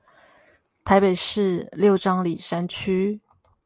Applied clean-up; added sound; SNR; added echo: none; none; none; none.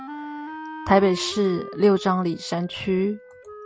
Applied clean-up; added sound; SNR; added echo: none; Wind instrument, woodwind instrument; 14 dB; none.